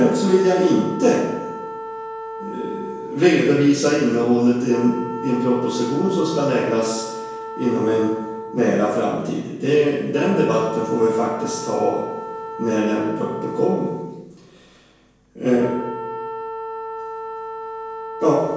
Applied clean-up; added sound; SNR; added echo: none; Wind instrument, woodwind instrument; 11 dB; reverberation time 1.0 s.